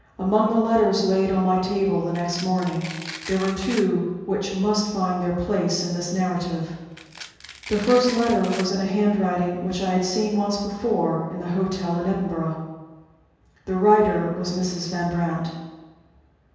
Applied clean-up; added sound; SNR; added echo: none; Domestic sounds, home sounds; 14 dB; reverberation time 1.2 s.